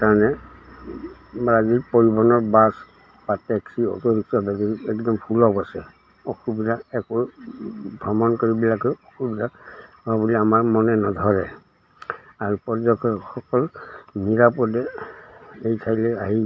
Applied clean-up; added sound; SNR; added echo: none; none; none; none.